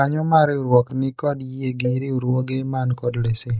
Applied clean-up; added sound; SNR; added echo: neural mask model Resemble Enhance denoiser.